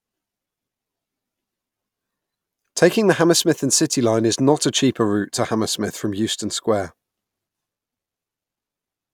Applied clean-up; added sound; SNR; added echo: none; none; none; none.